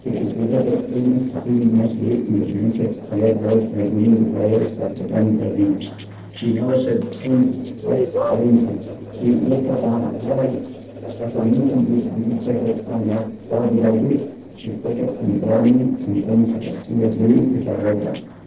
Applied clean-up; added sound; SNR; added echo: neural separator model SepFormer DNS4.